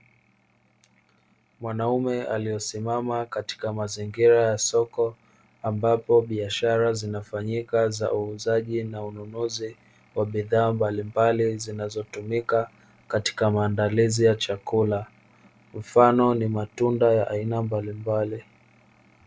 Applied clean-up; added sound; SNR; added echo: none; none; none; none.